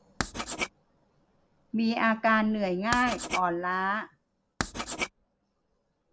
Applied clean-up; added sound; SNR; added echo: none; Writing; 7 dB; none.